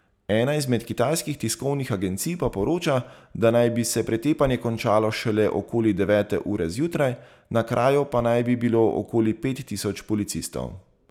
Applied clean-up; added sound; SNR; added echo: none; none; none; none.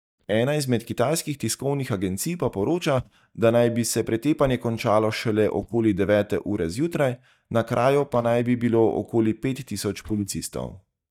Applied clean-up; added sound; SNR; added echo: neural mask model DeepFilterNet 3.